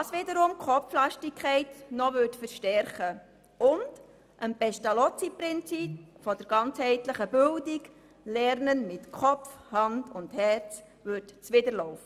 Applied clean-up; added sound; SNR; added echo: none; none; none; none.